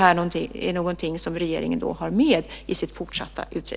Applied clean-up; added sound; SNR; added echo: none; none; none; none.